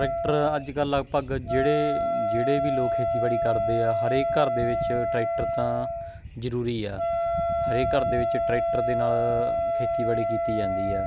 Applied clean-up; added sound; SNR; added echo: none; Wind instrument, woodwind instrument; -2 dB; none.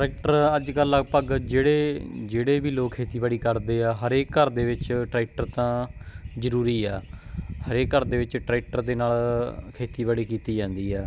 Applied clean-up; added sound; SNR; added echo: none; none; none; none.